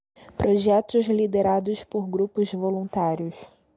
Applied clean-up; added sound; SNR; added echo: none; none; none; none.